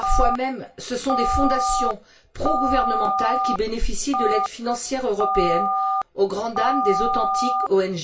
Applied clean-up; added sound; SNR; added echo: none; Telephone; 0 dB; reverberation time 0.2 s.